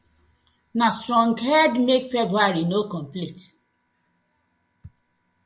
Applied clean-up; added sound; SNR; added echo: none; none; none; none.